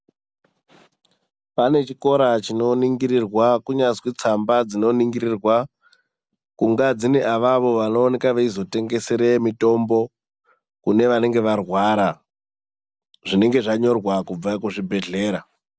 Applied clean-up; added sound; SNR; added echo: none; none; none; none.